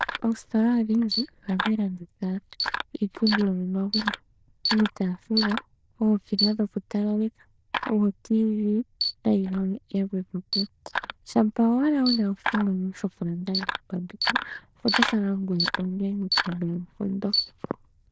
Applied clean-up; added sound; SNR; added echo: neural diffusion model UNIVERSE++.